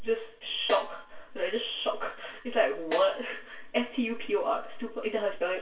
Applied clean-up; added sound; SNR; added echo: none; Snare drum; 13 dB; reverberation time 0.2 s.